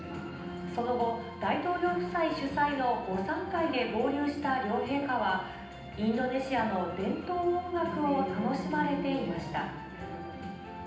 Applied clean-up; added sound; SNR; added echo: none; none; none; reverberation time 0.9 s.